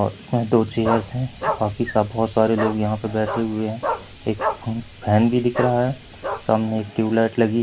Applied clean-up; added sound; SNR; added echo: none; Bark; 8 dB; none.